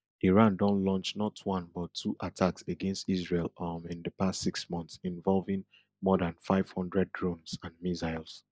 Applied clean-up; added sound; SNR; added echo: neural mask model Resemble Enhance denoiser.